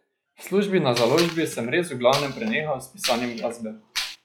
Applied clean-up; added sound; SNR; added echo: classical method log-MMSE.